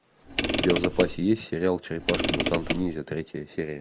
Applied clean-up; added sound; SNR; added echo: none; Mechanisms / Car; -1 dB; none.